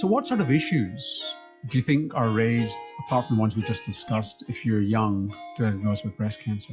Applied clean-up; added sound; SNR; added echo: classical method log-MMSE.